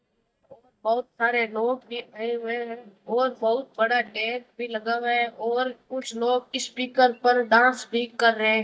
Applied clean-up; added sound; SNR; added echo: neural mask model DeepFilterNet 3.